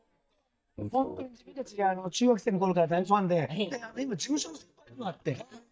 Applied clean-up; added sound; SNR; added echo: neural mask model DeepFilterNet 3.